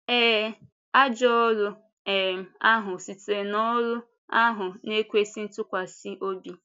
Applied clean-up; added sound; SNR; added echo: none; none; none; none.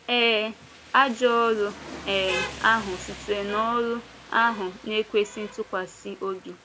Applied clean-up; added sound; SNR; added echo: none; Rain; 13 dB; none.